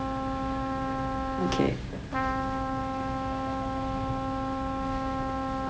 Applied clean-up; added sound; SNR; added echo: none; Trumpet; -3 dB; none.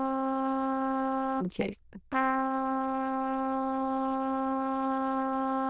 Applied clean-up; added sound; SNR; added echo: neural diffusion model UNIVERSE++.